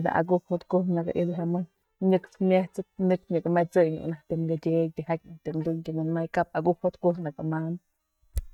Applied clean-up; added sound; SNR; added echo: neural mask model DeepFilterNet 3.